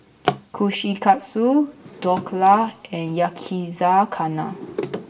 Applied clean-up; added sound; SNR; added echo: none; Drawer open or close; 12 dB; reverberation time 0.6 s.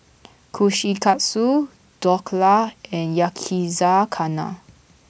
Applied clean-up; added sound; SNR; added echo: none; none; none; none.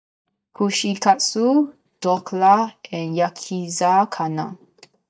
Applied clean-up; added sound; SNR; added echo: neural mask model DeepFilterNet 3.